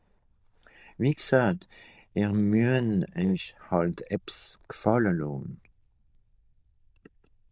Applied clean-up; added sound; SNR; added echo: neural diffusion model UNIVERSE++.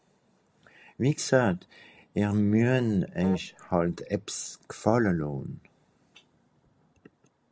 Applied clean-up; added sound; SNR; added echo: none; Wind instrument, woodwind instrument; 13 dB; none.